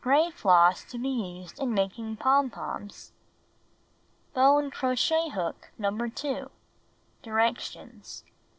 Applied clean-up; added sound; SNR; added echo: none; none; none; none.